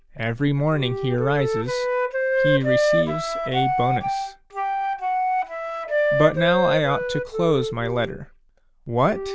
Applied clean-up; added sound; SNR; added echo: none; Wind instrument, woodwind instrument; -1 dB; none.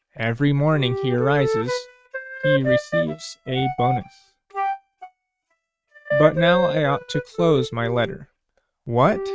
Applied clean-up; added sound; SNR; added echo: neural mask model RNNoise.